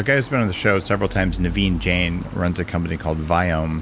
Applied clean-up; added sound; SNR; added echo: none; Stream; 12 dB; none.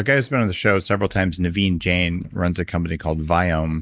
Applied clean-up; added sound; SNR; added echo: neural mask model DeepFilterNet 3.